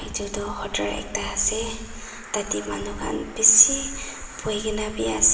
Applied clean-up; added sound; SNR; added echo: none; Traffic noise, roadway noise; 13 dB; reverberation time 2.5 s.